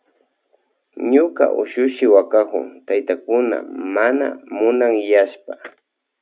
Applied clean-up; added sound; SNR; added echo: none; none; none; none.